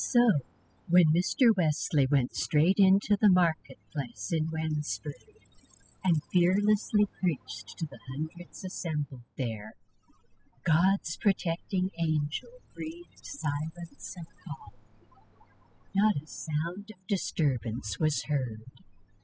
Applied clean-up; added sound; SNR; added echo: classical method spectral subtraction.